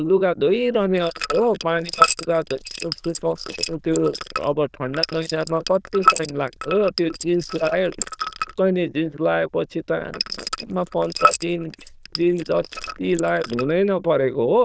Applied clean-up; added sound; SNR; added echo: neural diffusion model UNIVERSE++.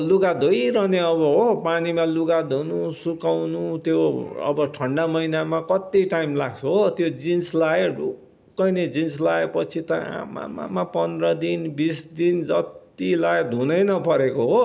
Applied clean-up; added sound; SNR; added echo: none; none; none; none.